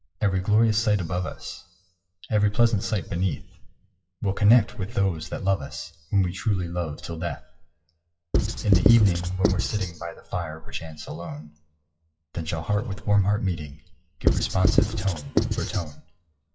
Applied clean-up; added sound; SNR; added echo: classical method WPE with log-MMSE.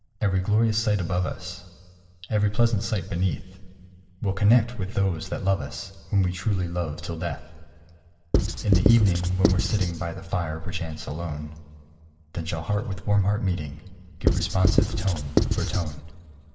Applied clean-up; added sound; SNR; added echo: none; Writing; -1 dB; reverberation time 1.8 s.